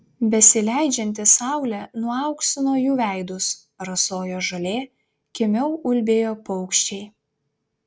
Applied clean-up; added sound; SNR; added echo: none; none; none; none.